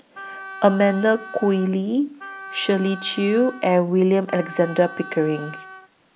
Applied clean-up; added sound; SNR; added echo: none; Wind instrument, woodwind instrument; 16 dB; none.